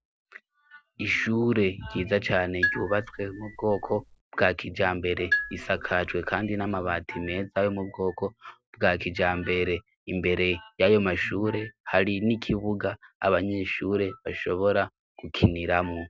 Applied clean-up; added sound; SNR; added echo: none; Marimba, xylophone; 6 dB; none.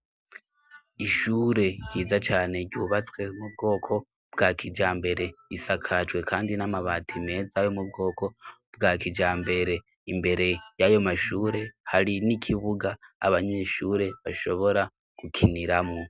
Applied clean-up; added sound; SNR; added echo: none; none; none; none.